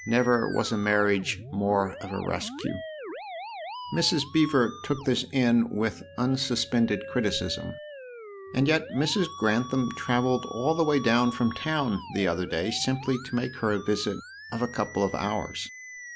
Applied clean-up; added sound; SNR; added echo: none; Musical instrument; 14 dB; none.